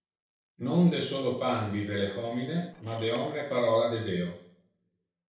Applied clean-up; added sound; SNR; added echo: neural separator model SepFormer DNS4.